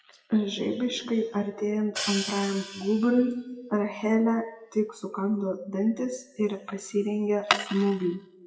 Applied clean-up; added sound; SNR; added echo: classical method WPE with log-MMSE.